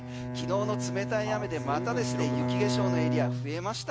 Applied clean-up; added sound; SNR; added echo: none; Bowed string instrument; -2 dB; none.